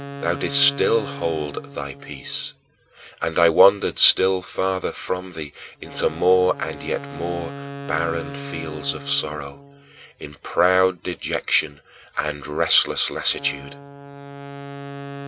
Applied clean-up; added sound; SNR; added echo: none; Wind instrument, woodwind instrument; 14 dB; none.